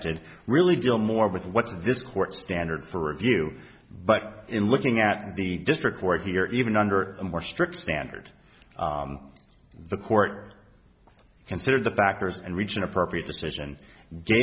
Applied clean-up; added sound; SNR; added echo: none; none; none; none.